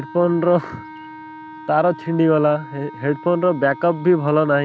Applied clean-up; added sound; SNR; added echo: none; Wind instrument, woodwind instrument; 17 dB; none.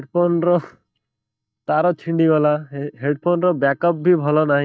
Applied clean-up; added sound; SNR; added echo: neural mask model DeepFilterNet 3.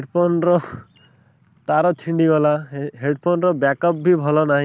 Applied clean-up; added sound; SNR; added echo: none; none; none; none.